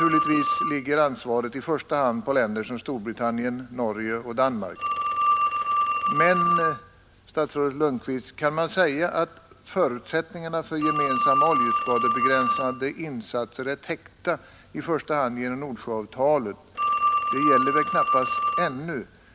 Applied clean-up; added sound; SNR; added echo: none; Telephone; 1 dB; none.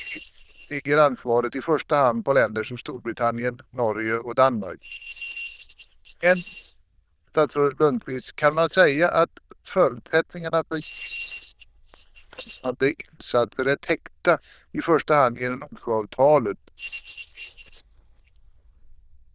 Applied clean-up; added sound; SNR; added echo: neural diffusion model UNIVERSE++.